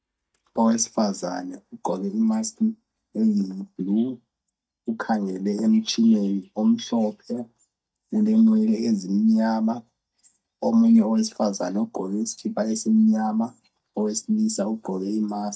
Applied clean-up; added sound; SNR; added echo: neural mask model DeepFilterNet 3.